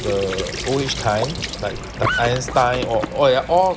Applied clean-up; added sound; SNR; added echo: none; Squeak / Trickle, dribble / Sink (filling or washing); 8 dB; none.